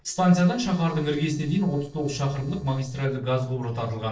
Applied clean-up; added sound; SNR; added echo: neural separator model SepFormer DNS4.